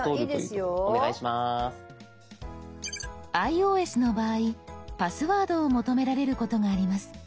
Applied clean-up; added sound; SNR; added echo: none; none; none; none.